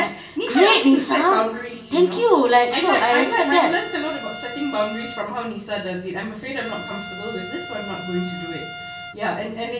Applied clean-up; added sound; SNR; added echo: none; Trumpet; 13 dB; reverberation time 0.6 s.